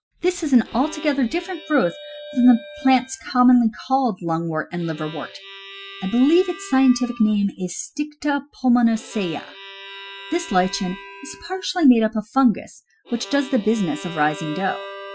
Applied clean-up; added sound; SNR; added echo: classical method Wiener filter.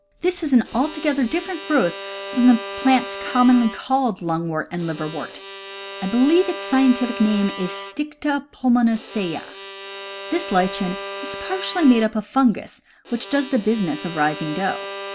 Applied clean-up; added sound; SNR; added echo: none; Bowed string instrument; 13 dB; none.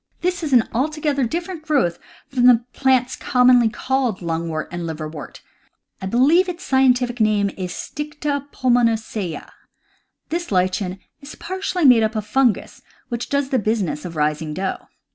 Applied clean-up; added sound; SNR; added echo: none; none; none; none.